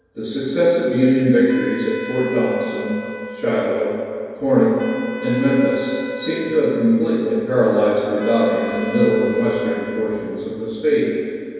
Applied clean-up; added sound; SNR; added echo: none; Wind instrument, woodwind instrument; 14 dB; reverberation time 2.2 s.